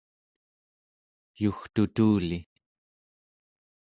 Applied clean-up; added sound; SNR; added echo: none; none; none; none.